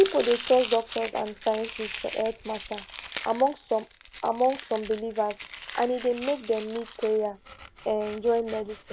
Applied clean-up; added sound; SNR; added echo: none; Domestic sounds, home sounds; 11 dB; none.